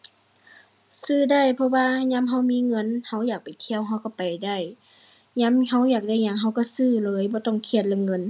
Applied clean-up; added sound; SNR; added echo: none; none; none; none.